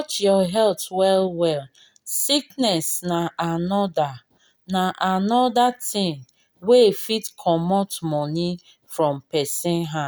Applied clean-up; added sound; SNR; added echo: none; none; none; none.